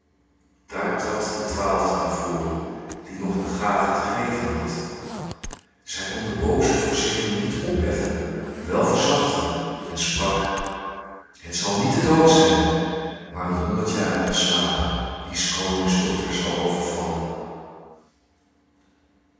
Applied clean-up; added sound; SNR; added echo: none; Zipper (clothing); 16 dB; reverberation time 2.1 s.